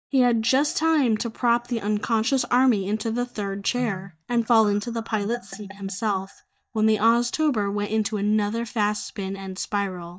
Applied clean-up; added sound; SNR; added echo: neural mask model DeepFilterNet 3.